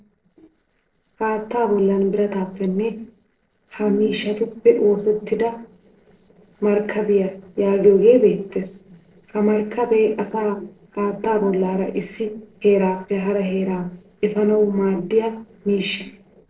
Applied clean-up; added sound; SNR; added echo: neural separator model SepFormer DNS4.